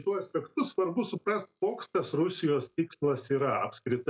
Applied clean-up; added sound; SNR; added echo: classical method log-MMSE.